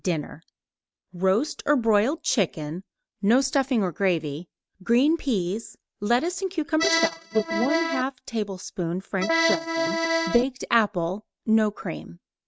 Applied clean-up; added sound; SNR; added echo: neural mask model RNNoise.